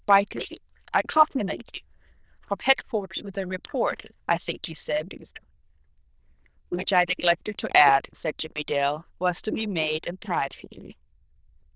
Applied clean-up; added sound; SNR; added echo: neural diffusion model UNIVERSE++.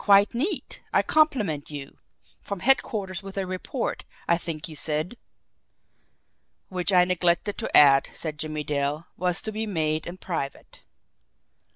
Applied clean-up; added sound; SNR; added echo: none; none; none; none.